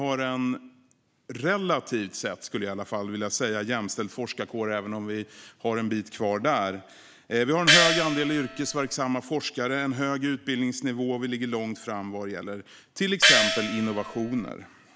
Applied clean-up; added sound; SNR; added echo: none; Gong; -4 dB; none.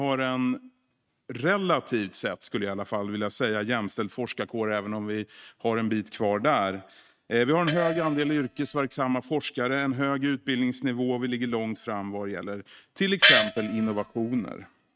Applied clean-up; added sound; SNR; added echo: neural mask model RNNoise.